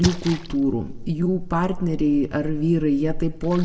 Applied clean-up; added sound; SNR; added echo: none; Splash, splatter; 15 dB; reverberation time 1.0 s.